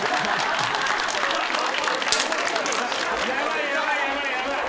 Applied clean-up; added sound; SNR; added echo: none; Wood; 14 dB; none.